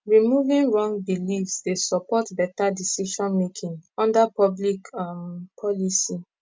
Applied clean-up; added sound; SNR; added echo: none; none; none; none.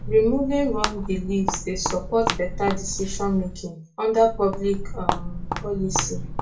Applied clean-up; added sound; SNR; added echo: none; Walk, footsteps; 5 dB; reverberation time 0.3 s.